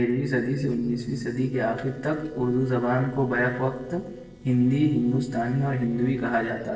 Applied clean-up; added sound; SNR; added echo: neural separator model SepFormer DNS4.